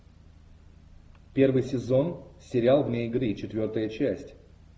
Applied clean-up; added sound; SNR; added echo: none; none; none; none.